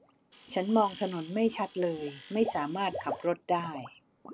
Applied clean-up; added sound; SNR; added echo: none; Water / Liquid + Tools; 13 dB; none.